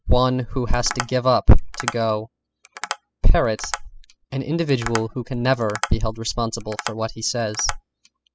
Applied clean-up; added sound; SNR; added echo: classical method spectral subtraction.